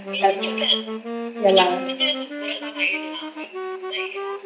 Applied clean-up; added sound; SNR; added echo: none; Wind instrument, woodwind instrument; 7 dB; reverberation time 0.5 s.